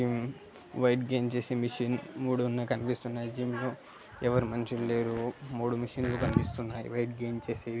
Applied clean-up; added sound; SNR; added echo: none; Fart; 14 dB; none.